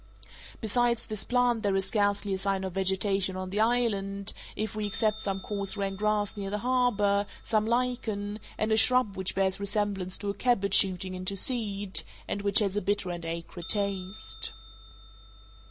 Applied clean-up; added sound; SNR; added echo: none; Bell; 17 dB; none.